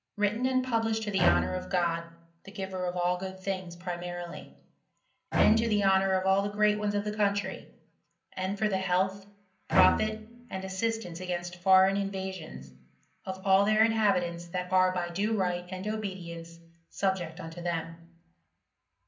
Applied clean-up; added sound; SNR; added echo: none; Bowed string instrument; 3 dB; reverberation time 0.5 s.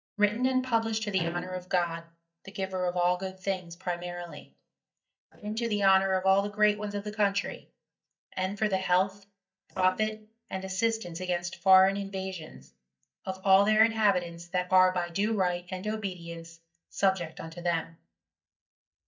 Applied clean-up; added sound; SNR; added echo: neural mask model DeepFilterNet 3.